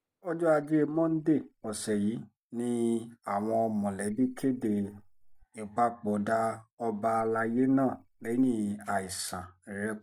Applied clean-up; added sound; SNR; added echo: neural mask model DeepFilterNet 3.